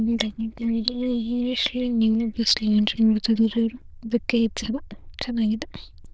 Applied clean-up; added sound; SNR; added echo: neural diffusion model UNIVERSE++.